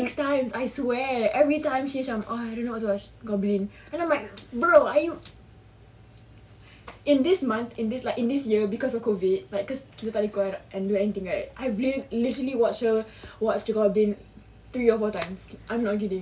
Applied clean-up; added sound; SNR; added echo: none; none; none; none.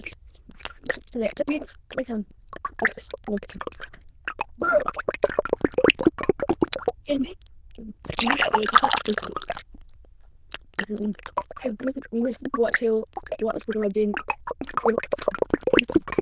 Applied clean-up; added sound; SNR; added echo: neural diffusion model UNIVERSE++.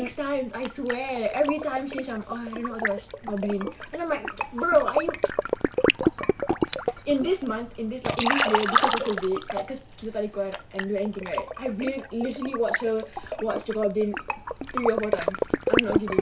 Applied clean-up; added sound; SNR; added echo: none; Liquid; 0 dB; none.